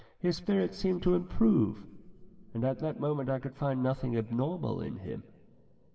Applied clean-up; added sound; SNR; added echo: none; none; none; reverberation time 2.4 s.